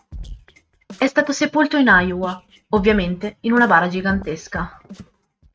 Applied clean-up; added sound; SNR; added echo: neural mask model RNNoise.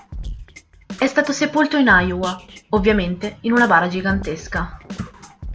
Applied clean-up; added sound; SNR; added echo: none; Drum kit; 13 dB; none.